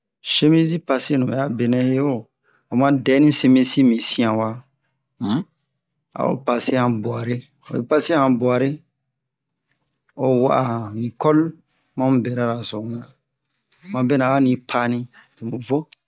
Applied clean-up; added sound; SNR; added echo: none; none; none; none.